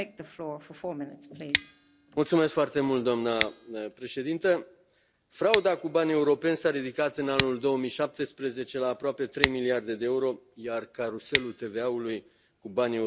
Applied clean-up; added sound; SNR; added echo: none; Scissors; 9 dB; none.